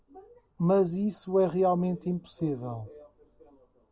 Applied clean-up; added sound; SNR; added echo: none; none; none; none.